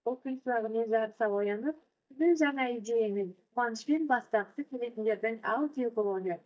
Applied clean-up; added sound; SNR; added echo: neural mask model DeepFilterNet 3.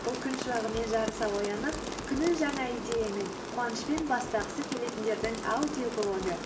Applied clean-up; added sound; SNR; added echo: none; Rain; 6 dB; reverberation time 0.4 s.